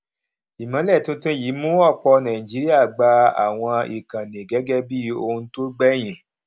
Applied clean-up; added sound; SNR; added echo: none; none; none; none.